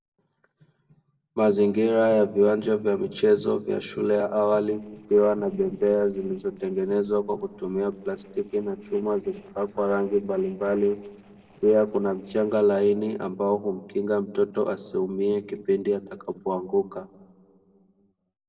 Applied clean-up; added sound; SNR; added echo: neural separator model SepFormer DNS4.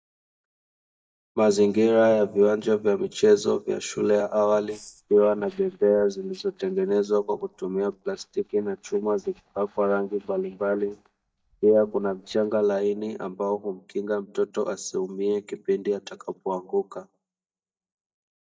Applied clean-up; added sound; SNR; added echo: neural mask model DeepFilterNet 3.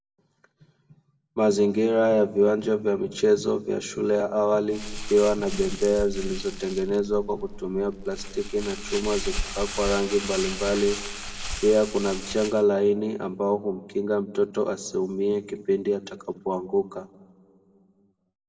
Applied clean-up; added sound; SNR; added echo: none; Crumpling, crinkling; 12 dB; reverberation time 1.2 s.